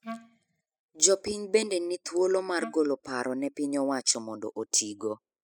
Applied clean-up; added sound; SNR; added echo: classical method spectral subtraction.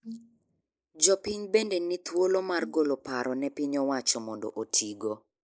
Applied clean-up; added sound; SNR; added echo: neural mask model Resemble Enhance denoiser.